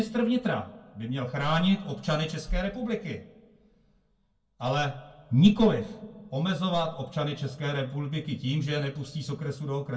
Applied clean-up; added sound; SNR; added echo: none; none; none; reverberation time 0.2 s.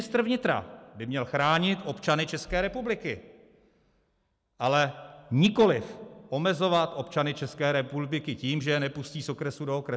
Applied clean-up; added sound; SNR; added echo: none; none; none; none.